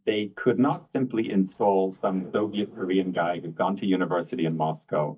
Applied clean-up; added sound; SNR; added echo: neural mask model DeepFilterNet 3.